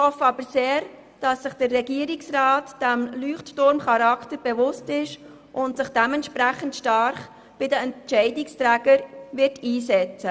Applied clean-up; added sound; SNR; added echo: none; none; none; none.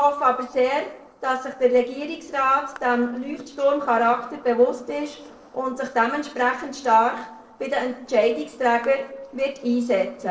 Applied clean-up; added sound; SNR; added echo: neural separator model SepFormer DNS4.